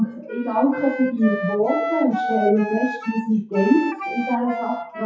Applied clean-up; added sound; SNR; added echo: classical method WPE with log-MMSE.